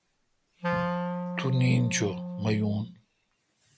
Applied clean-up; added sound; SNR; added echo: none; Wind instrument, woodwind instrument; 4 dB; none.